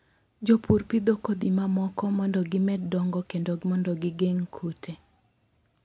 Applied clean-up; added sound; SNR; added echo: none; none; none; none.